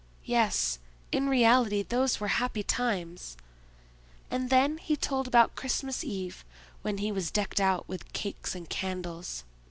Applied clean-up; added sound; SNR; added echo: none; none; none; none.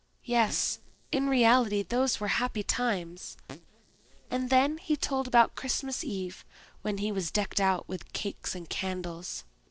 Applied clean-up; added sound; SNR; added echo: neural separator model SepFormer DNS4.